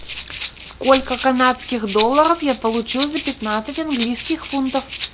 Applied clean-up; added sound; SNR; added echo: none; Rattle (instrument); 11 dB; none.